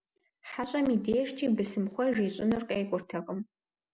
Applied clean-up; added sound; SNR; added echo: none; none; none; none.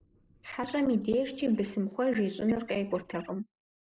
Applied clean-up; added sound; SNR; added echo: neural mask model Resemble Enhance denoiser.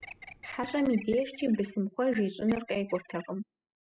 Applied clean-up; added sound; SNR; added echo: classical method spectral subtraction.